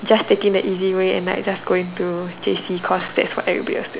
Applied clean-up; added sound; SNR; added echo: none; none; none; none.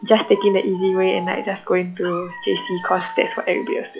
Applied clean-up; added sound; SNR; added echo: classical method log-MMSE.